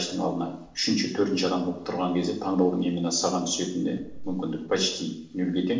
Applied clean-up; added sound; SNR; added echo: none; none; none; reverberation time 0.6 s.